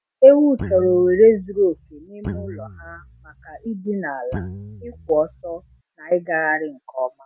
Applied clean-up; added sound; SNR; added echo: none; Guitar; 14 dB; none.